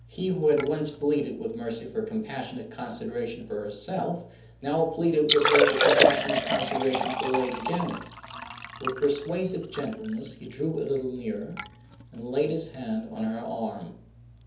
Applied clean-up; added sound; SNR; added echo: none; Liquid; 2 dB; reverberation time 0.7 s.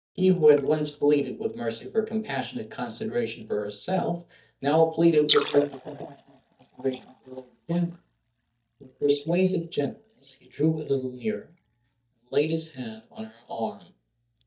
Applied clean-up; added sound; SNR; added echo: neural mask model DeepFilterNet 3.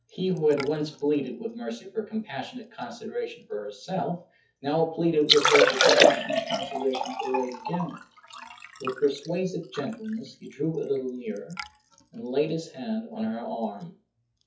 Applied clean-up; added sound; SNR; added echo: classical method WPE with log-MMSE.